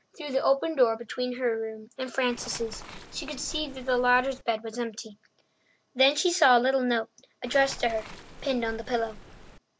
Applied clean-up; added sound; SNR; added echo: none; Waves, surf; 15 dB; none.